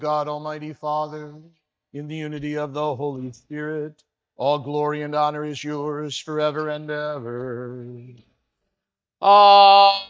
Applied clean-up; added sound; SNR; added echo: neural mask model DeepFilterNet 3.